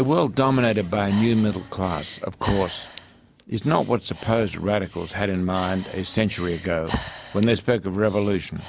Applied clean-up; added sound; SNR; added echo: none; Breathing; 15 dB; none.